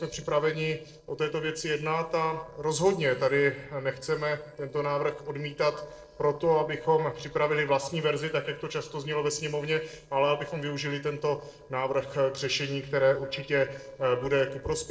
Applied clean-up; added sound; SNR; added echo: neural separator model SepFormer DNS4.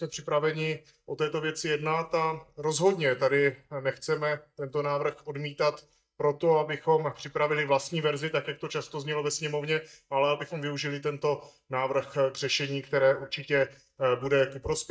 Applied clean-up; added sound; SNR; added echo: neural mask model DeepFilterNet 3.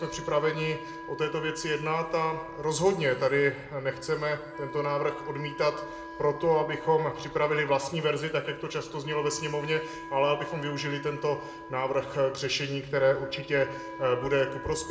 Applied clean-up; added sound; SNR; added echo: none; Wind instrument, woodwind instrument; 14 dB; reverberation time 0.8 s.